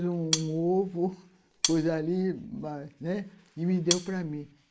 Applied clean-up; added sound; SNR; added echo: neural mask model Resemble Enhance denoiser.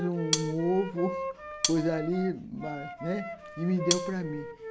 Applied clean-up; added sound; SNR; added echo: none; Wind instrument, woodwind instrument + Cutlery, silverware; 4 dB; none.